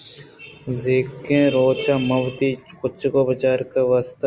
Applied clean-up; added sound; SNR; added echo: none; none; none; none.